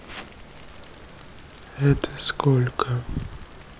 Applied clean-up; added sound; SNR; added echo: none; Fire; 19 dB; none.